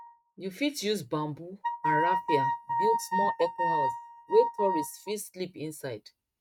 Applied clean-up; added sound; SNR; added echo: neural mask model RNNoise.